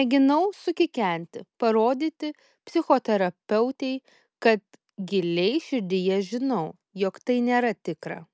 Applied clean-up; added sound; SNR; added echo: none; none; none; none.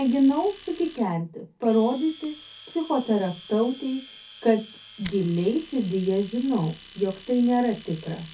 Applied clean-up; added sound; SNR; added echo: none; Domestic sounds, home sounds; 20 dB; reverberation time 0.3 s.